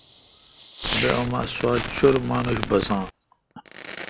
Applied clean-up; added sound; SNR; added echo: none; Crackle + Fireworks; 6 dB; none.